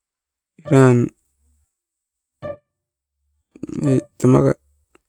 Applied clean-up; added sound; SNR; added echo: neural mask model RNNoise.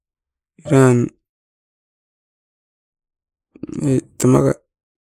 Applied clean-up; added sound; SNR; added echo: neural mask model Resemble Enhance denoiser.